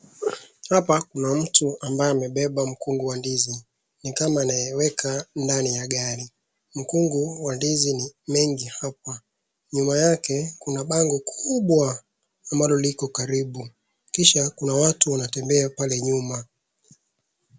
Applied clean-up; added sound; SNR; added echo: none; none; none; none.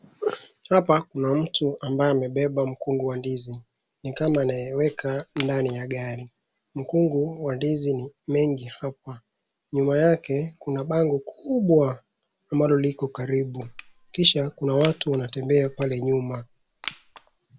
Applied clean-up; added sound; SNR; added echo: none; Crushing; 18 dB; none.